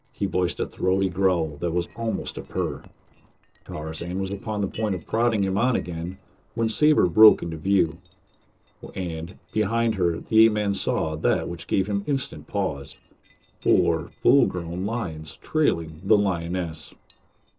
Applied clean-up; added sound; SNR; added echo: neural separator model SepFormer DNS4.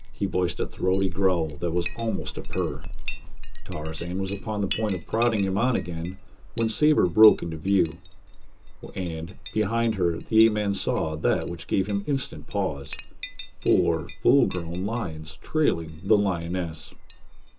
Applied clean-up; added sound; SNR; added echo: none; Chink, clink; 5 dB; reverberation time 0.2 s.